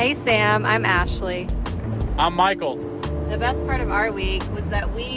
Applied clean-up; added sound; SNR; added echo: none; none; none; none.